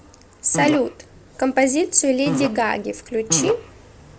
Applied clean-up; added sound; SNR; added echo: none; Fart; 6 dB; none.